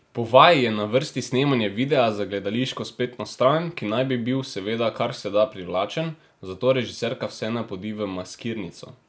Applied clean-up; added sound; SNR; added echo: none; none; none; none.